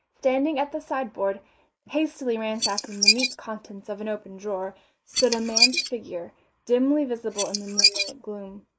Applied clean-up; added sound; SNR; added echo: neural mask model Resemble Enhance denoiser.